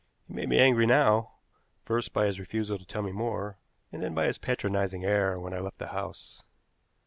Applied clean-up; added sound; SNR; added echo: none; none; none; none.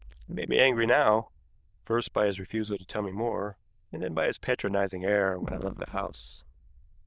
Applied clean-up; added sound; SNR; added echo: neural diffusion model UNIVERSE++.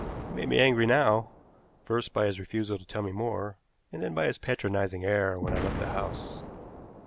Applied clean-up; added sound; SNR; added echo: none; Explosion; 10 dB; none.